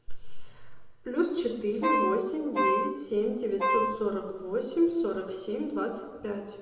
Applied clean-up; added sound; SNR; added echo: none; Wind instrument, woodwind instrument; -1 dB; reverberation time 1.1 s.